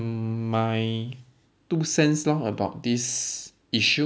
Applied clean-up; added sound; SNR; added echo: none; none; none; none.